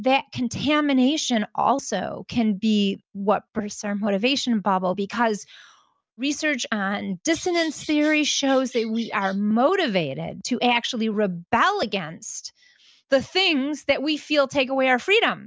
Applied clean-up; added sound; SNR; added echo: none; Bird vocalization, bird call, bird song; 19 dB; none.